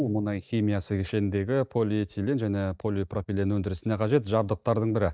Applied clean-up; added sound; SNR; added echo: neural mask model DeepFilterNet 3.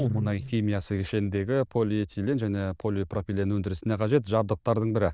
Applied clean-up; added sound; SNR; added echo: neural diffusion model UNIVERSE++.